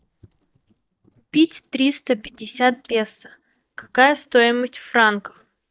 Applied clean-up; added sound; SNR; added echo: neural mask model DeepFilterNet 3.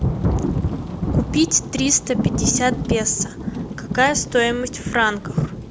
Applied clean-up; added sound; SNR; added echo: none; Thunder / Rain; 2 dB; none.